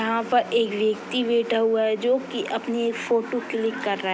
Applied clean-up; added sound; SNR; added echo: none; none; none; none.